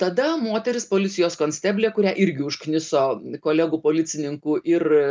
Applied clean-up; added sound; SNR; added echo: none; none; none; none.